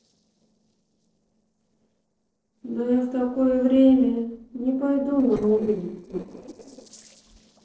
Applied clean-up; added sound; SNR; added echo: neural separator model SepFormer DNS4.